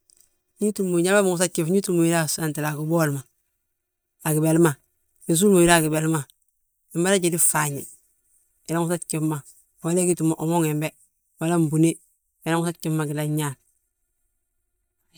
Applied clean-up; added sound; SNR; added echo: neural mask model DeepFilterNet 3.